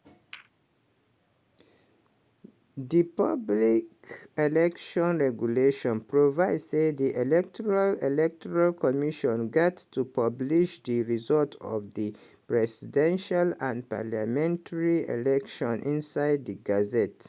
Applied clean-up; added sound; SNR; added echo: none; none; none; none.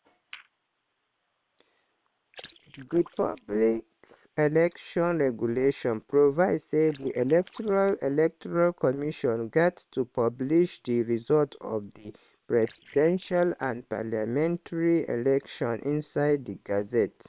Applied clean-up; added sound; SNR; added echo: neural separator model SepFormer WHAM!.